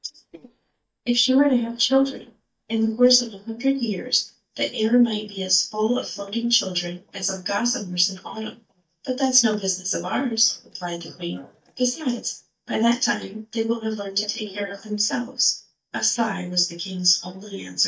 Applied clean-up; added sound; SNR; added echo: neural mask model DeepFilterNet 3.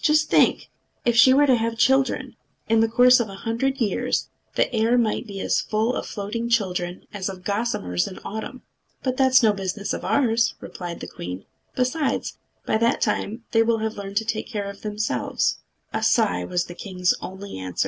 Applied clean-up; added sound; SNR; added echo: none; none; none; none.